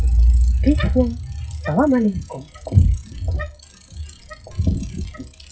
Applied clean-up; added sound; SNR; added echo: classical method WPE with log-MMSE.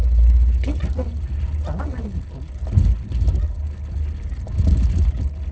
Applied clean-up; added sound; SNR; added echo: neural separator model SepFormer DNS4.